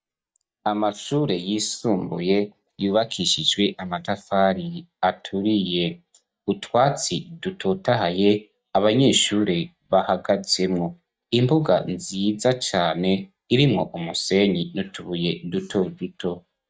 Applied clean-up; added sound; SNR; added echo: neural mask model DeepFilterNet 3.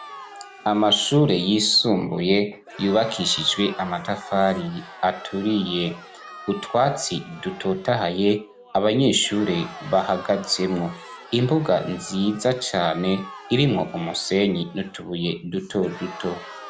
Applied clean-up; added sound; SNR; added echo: none; Crowd; 17 dB; none.